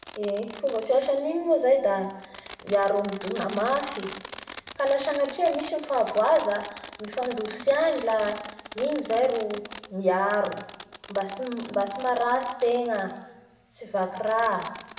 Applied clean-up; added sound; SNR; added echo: none; Fireworks; 13 dB; reverberation time 0.9 s.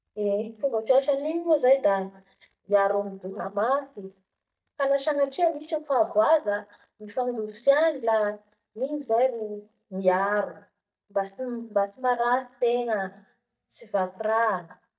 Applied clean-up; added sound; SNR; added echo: neural mask model DeepFilterNet 3.